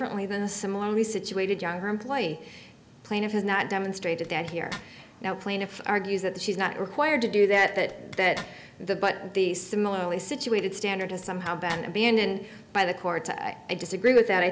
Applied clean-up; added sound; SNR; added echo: none; Zipper (clothing); 18 dB; none.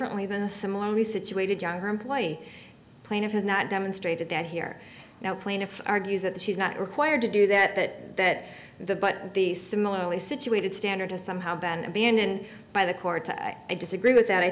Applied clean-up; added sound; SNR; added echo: none; none; none; none.